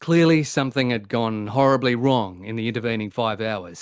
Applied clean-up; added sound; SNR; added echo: none; none; none; none.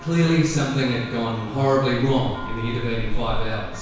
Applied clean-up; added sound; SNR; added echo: none; Church bell; 6 dB; reverberation time 1.1 s.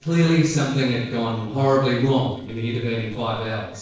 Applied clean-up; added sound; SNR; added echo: neural separator model SepFormer DNS4.